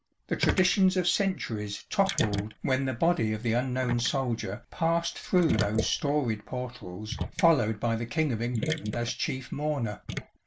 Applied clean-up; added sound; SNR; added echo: neural mask model Resemble Enhance denoiser.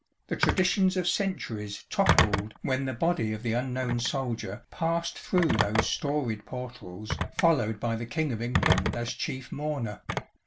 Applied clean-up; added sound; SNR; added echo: none; Telephone; 4 dB; none.